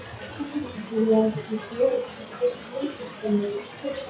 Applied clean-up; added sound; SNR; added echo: classical method WPE with log-MMSE.